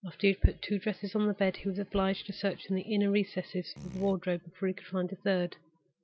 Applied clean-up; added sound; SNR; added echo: none; Fart; 16 dB; none.